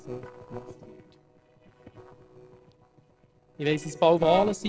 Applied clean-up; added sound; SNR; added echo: neural separator model SepFormer DNS4.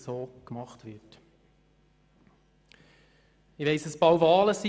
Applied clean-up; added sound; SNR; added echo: none; none; none; none.